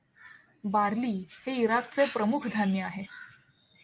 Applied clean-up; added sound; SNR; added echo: none; none; none; none.